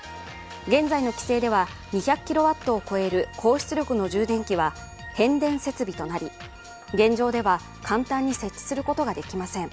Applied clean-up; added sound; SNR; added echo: none; none; none; none.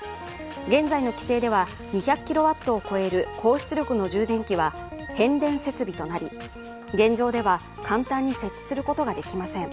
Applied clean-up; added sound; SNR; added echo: none; Guitar; 16 dB; none.